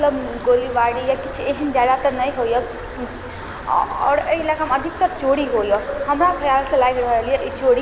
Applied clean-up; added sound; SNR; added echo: none; Stream; 13 dB; none.